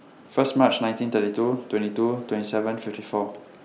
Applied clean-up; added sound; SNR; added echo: none; none; none; none.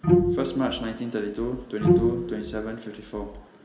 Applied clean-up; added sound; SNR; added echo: none; Bowed string instrument; -5 dB; reverberation time 1.7 s.